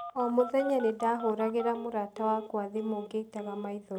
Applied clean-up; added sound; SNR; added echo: none; Telephone; 13 dB; none.